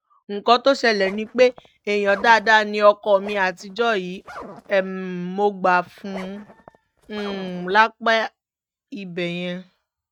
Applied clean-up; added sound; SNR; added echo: neural mask model RNNoise.